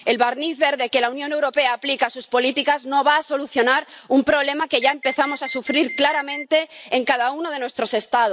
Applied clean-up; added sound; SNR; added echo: none; Alarm; 12 dB; none.